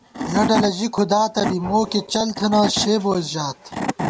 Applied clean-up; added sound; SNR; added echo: none; Wood / Tools; 7 dB; none.